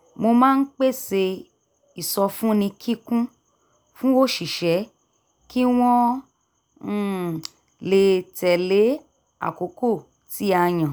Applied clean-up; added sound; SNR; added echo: none; none; none; none.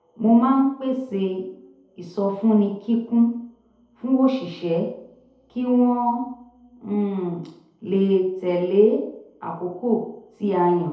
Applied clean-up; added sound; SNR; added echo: none; none; none; reverberation time 2.0 s.